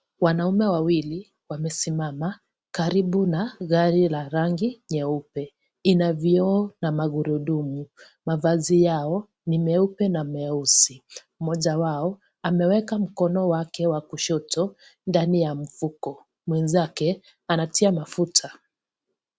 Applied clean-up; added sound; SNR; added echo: none; none; none; none.